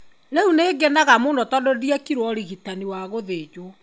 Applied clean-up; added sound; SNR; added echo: none; none; none; none.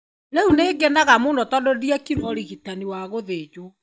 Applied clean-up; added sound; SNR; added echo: neural mask model DeepFilterNet 3.